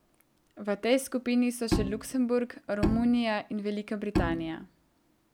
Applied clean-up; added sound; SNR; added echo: none; Bowed string instrument; 3 dB; none.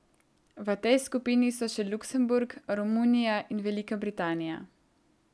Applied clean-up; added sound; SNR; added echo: none; none; none; none.